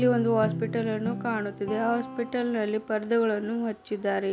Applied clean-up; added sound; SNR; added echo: none; Guitar; 10 dB; none.